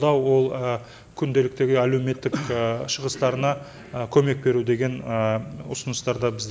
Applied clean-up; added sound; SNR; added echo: none; none; none; none.